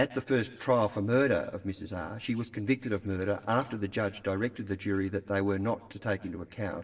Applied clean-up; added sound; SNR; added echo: neural separator model SepFormer DNS4.